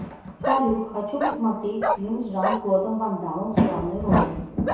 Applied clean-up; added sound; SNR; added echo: none; Bark; 5 dB; reverberation time 0.7 s.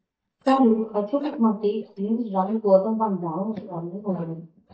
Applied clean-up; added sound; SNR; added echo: neural mask model DeepFilterNet 3.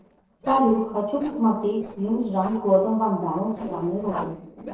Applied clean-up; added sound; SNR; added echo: neural separator model SepFormer DNS4.